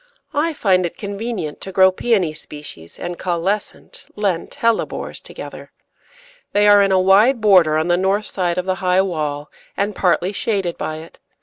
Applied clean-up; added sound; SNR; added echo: none; none; none; none.